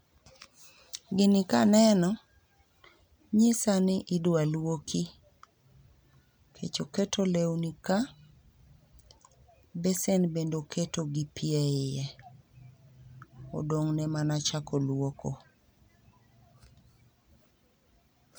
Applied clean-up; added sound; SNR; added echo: none; none; none; none.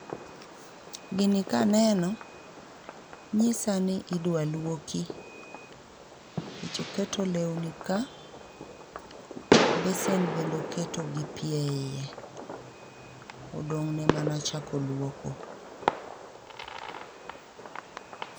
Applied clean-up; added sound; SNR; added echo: none; Fireworks; 3 dB; none.